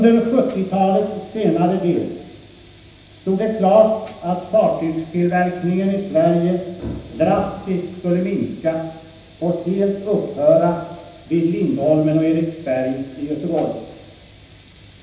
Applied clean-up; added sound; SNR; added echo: none; Tambourine; 18 dB; reverberation time 0.9 s.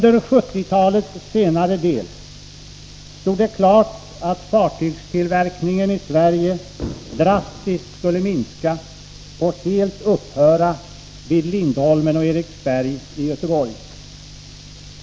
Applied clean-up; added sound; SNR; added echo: none; none; none; none.